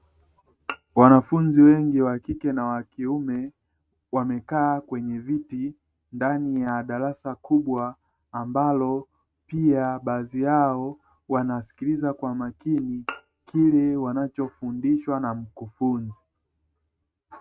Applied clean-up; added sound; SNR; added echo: neural mask model RNNoise.